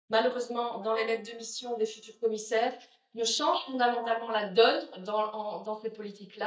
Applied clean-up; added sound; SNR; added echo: neural mask model DeepFilterNet 3.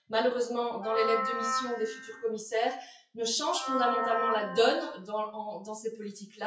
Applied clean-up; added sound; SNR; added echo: classical method WPE with log-MMSE.